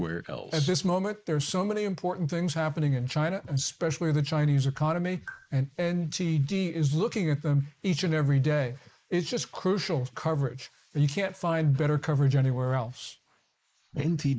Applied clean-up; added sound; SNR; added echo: neural mask model Resemble Enhance denoiser.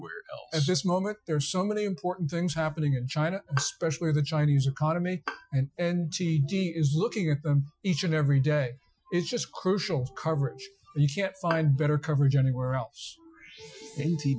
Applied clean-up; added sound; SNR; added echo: classical method Wiener filter.